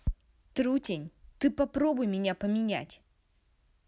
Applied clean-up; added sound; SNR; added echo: none; none; none; none.